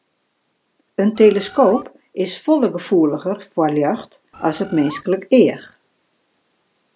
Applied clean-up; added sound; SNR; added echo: none; Bird; 18 dB; none.